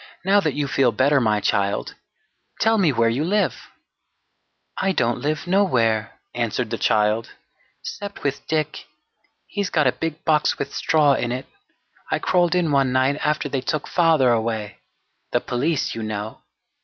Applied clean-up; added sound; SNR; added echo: none; none; none; none.